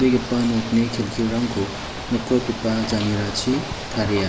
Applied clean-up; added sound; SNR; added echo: none; Ocean / Boat, Water vehicle; 9 dB; reverberation time 1.7 s.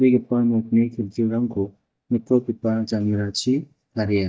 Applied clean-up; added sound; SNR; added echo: neural mask model DeepFilterNet 3.